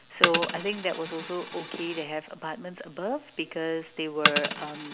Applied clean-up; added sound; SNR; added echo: none; Coin (dropping); 0 dB; none.